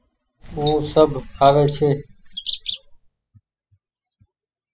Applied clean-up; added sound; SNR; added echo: classical method spectral subtraction.